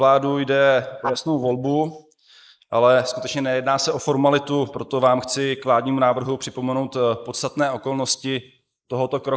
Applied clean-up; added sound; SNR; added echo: neural mask model Resemble Enhance denoiser.